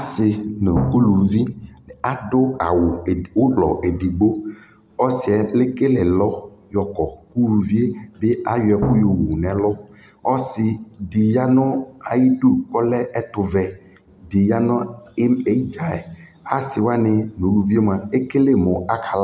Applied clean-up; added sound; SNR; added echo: none; Drum; 7 dB; none.